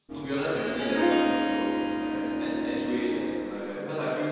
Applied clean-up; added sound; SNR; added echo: none; Harp; -3 dB; reverberation time 2.1 s.